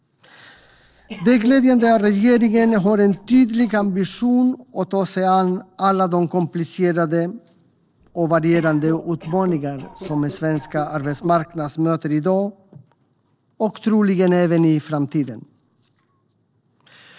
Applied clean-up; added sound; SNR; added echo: neural separator model SepFormer DNS4.